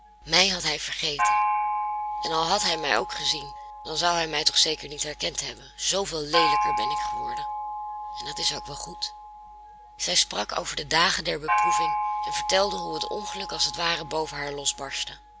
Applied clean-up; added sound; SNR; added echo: none; Gong; 2 dB; none.